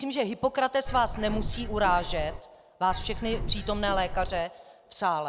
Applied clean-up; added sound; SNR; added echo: none; Bird; 4 dB; none.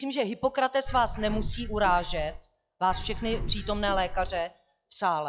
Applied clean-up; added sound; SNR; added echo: classical method log-MMSE.